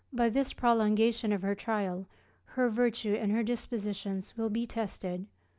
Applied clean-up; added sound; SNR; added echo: none; none; none; none.